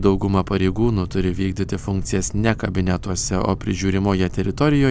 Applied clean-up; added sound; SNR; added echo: none; Boat, Water vehicle; 10 dB; none.